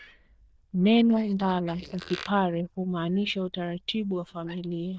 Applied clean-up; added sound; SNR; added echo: neural diffusion model UNIVERSE++.